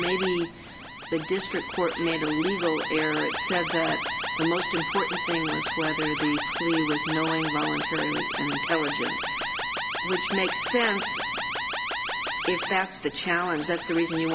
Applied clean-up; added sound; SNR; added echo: none; Alarm; 2 dB; none.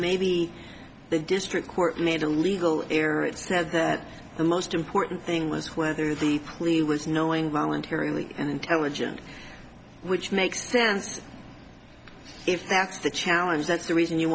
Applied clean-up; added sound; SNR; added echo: none; none; none; none.